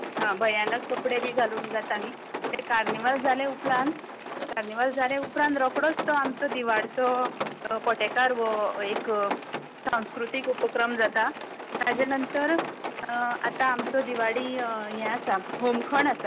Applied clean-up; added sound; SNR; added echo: none; Rain; 8 dB; none.